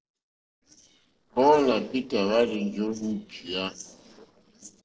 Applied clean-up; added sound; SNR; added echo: neural separator model SepFormer DNS4.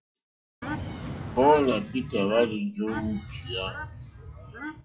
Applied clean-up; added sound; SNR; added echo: classical method WPE with log-MMSE.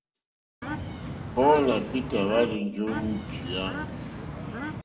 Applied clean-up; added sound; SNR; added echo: none; Bird / Fowl; 6 dB; reverberation time 1.2 s.